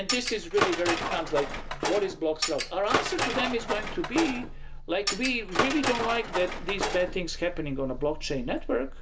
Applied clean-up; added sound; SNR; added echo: none; Tools; 2 dB; none.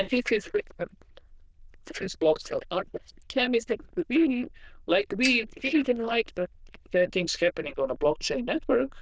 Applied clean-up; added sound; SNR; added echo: neural diffusion model UNIVERSE++.